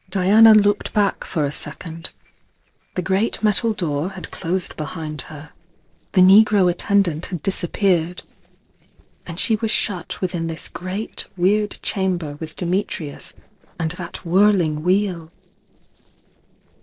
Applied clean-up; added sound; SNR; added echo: neural separator model SepFormer DNS4.